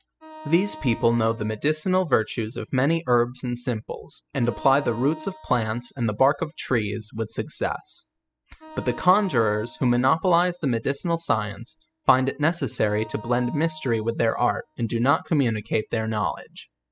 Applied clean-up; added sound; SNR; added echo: classical method spectral subtraction.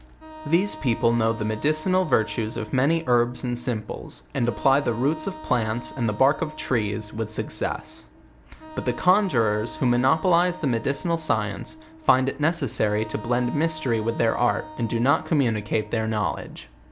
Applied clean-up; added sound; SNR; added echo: none; Wind instrument, woodwind instrument; 17 dB; none.